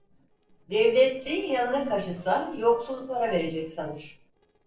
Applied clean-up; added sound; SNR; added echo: neural separator model SepFormer DNS4.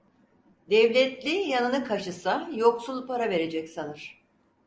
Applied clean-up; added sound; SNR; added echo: none; none; none; none.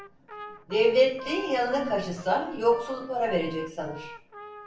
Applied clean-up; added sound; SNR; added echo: none; Trumpet; 17 dB; reverberation time 0.4 s.